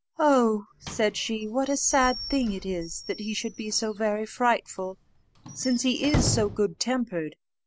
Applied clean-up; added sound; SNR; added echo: none; Squeak / Slam / Wood; 10 dB; none.